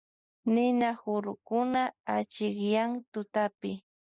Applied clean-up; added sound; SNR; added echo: neural mask model Resemble Enhance denoiser.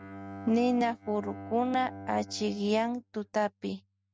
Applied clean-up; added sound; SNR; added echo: neural mask model RNNoise.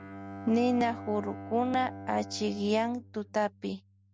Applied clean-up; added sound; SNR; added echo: none; Bowed string instrument; 13 dB; none.